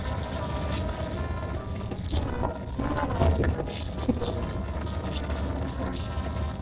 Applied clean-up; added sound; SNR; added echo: neural separator model SepFormer DNS4.